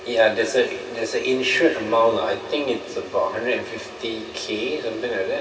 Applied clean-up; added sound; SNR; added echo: none; none; none; reverberation time 2.3 s.